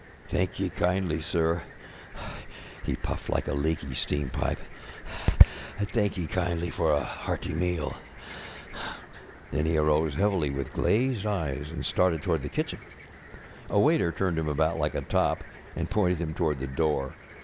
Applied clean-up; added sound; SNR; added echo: none; Cricket; 6 dB; none.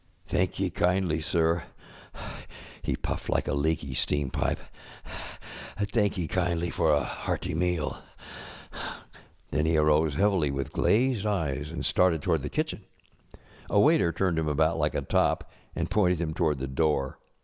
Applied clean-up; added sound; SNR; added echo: none; none; none; none.